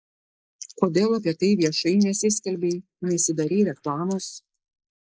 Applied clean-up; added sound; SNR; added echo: neural mask model Resemble Enhance denoiser.